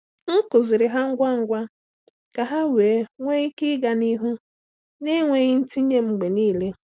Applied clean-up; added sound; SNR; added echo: none; none; none; none.